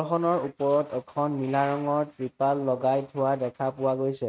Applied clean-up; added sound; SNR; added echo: neural mask model RNNoise.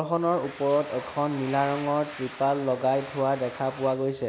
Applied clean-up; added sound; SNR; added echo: none; Domestic sounds, home sounds; 16 dB; none.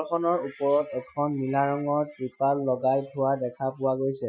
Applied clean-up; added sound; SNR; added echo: classical method Wiener filter.